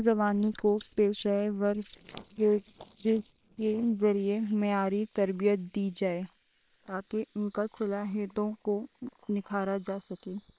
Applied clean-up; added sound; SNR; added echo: neural separator model SepFormer WHAM!.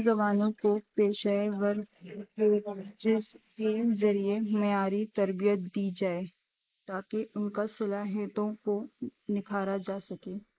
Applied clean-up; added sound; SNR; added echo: neural mask model Resemble Enhance denoiser.